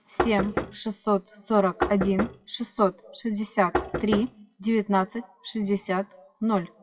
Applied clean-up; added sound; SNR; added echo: classical method WPE with log-MMSE.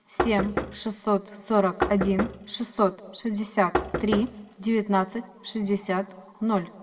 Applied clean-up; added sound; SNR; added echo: none; Knock; 5 dB; reverberation time 1.8 s.